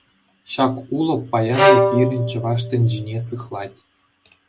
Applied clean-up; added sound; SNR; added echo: none; Bowed string instrument; -2 dB; none.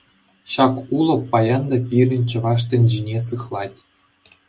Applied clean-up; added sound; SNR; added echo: none; none; none; none.